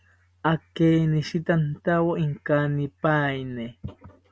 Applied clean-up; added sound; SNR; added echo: none; none; none; none.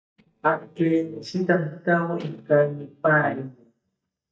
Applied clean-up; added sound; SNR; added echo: neural mask model DeepFilterNet 3.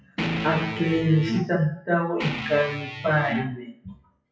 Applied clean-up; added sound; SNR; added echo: classical method WPE with log-MMSE.